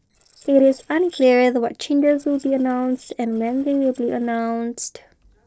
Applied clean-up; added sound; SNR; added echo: neural separator model SepFormer DNS4.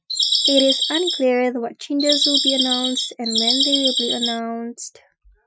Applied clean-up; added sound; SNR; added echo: classical method Wiener filter.